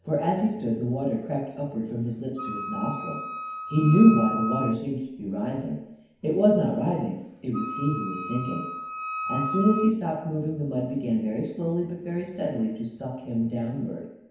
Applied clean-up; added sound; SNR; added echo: none; Wind instrument, woodwind instrument; 7 dB; reverberation time 1.0 s.